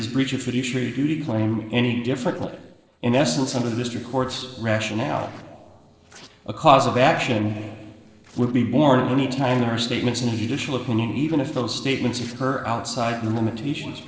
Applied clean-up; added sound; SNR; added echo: neural separator model SepFormer DNS4.